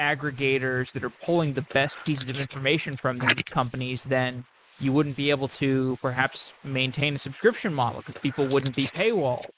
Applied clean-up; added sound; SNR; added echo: neural mask model Resemble Enhance denoiser.